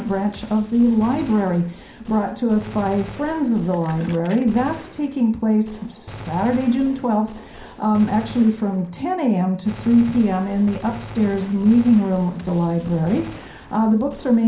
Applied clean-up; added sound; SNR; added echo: none; Gunshot, gunfire; 18 dB; reverberation time 0.5 s.